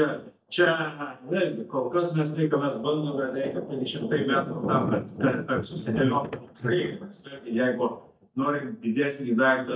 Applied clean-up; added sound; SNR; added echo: neural mask model DeepFilterNet 3.